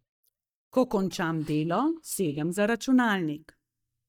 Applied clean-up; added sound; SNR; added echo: neural mask model DeepFilterNet 3.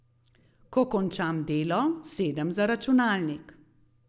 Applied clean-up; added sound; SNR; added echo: none; none; none; none.